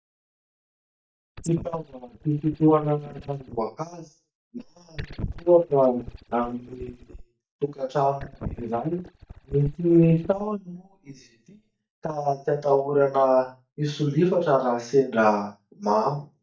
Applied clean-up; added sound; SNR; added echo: neural mask model DeepFilterNet 3.